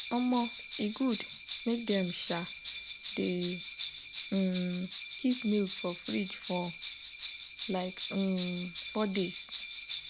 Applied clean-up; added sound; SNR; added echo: none; Bell; -3 dB; none.